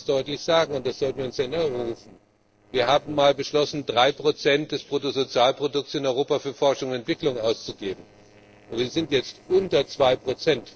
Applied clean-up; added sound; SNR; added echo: neural separator model SepFormer DNS4.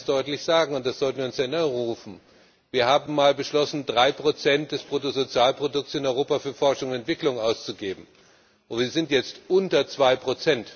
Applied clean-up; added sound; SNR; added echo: none; none; none; none.